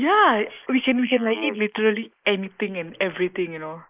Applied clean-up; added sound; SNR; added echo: neural mask model Resemble Enhance denoiser.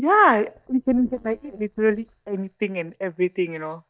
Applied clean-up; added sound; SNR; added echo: neural mask model DeepFilterNet 3.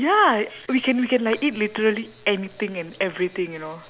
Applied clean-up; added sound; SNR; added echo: none; none; none; none.